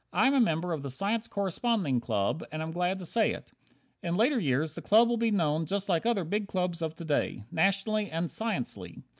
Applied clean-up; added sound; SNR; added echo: none; none; none; none.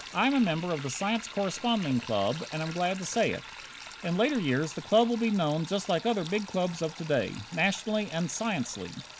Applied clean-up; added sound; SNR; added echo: none; Sink (filling or washing); 15 dB; none.